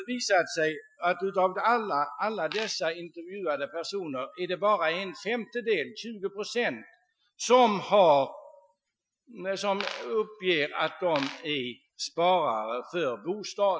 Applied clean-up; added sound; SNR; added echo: classical method Wiener filter.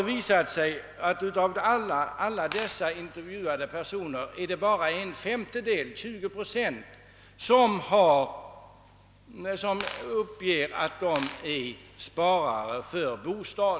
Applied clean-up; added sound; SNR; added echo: none; Coin (dropping); 14 dB; none.